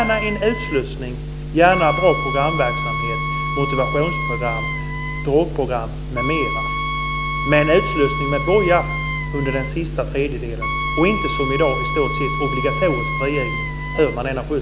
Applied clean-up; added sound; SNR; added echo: none; Wind instrument, woodwind instrument; 6 dB; none.